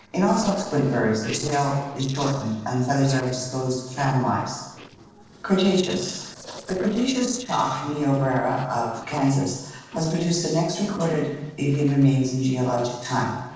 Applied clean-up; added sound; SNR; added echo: neural separator model SepFormer DNS4.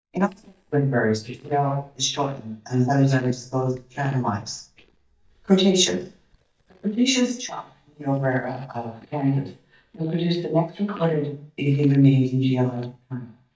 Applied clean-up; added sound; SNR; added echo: neural mask model DeepFilterNet 3.